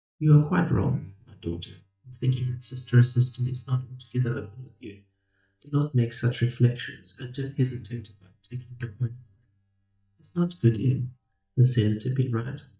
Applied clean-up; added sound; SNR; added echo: neural mask model DeepFilterNet 3.